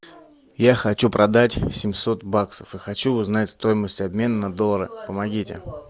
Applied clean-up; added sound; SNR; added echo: none; none; none; none.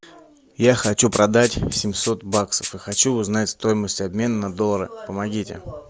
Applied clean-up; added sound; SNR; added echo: none; Rattle (instrument); 14 dB; none.